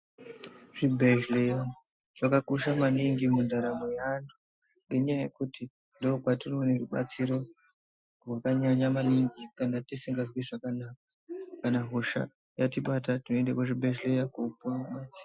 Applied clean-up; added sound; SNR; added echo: classical method Wiener filter.